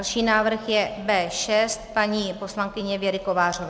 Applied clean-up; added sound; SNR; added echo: none; none; none; none.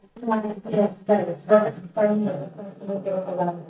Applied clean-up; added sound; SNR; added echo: neural mask model DeepFilterNet 3.